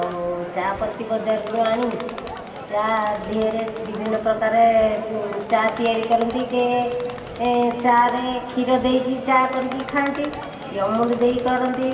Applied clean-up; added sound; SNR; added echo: none; Crowd; 13 dB; reverberation time 2.1 s.